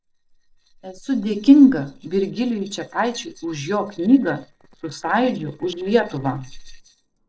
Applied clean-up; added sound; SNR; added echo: neural separator model SepFormer DNS4.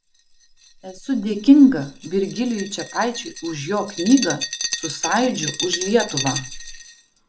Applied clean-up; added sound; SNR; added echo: none; Glass; 10 dB; none.